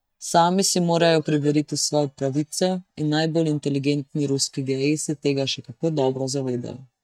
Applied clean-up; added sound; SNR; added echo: neural mask model DeepFilterNet 3.